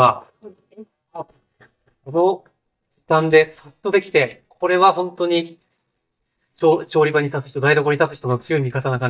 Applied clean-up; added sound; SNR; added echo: neural mask model DeepFilterNet 3.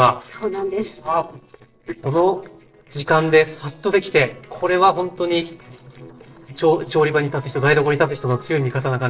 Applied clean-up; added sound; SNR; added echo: neural separator model SepFormer DNS4.